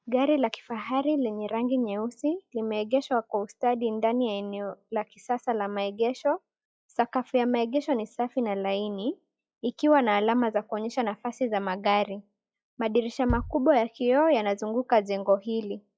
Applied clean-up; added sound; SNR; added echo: classical method log-MMSE.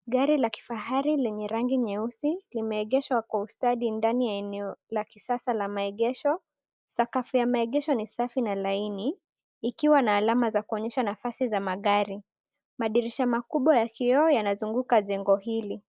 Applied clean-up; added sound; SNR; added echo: neural mask model Resemble Enhance denoiser.